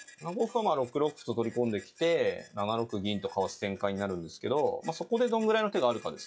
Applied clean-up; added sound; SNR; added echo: classical method log-MMSE.